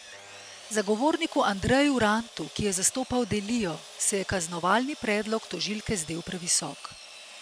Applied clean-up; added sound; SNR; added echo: none; Sawing; 17 dB; none.